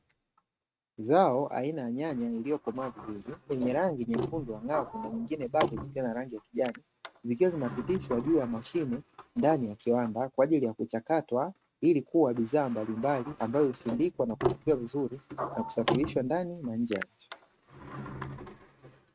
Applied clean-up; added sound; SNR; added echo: neural mask model RNNoise.